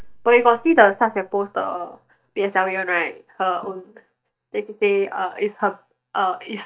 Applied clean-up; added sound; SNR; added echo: neural mask model DeepFilterNet 3.